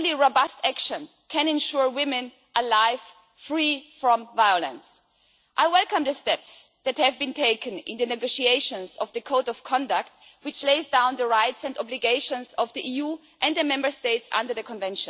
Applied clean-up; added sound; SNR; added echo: none; none; none; none.